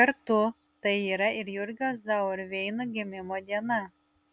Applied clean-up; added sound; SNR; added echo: none; none; none; none.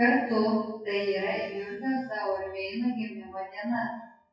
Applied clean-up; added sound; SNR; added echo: classical method WPE with log-MMSE.